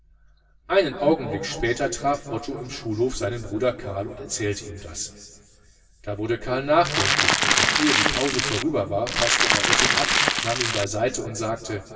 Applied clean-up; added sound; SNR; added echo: none; Crackle; -5 dB; reverberation time 2.4 s.